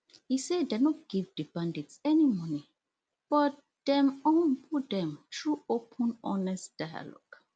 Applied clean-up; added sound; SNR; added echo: none; none; none; none.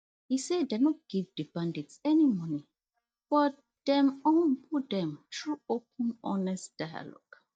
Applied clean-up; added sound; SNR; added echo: neural mask model DeepFilterNet 3.